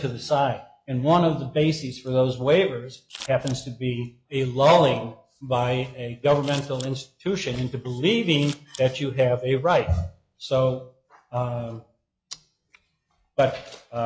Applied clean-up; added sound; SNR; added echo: classical method log-MMSE.